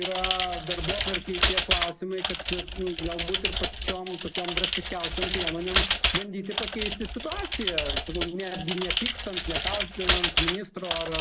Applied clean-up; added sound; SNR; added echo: none; Computer keyboard; -5 dB; none.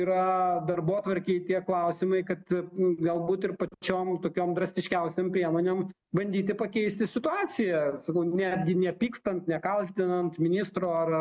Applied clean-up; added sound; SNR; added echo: none; none; none; none.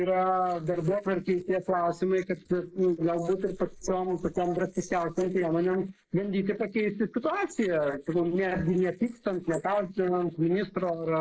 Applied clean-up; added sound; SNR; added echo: neural mask model Resemble Enhance denoiser.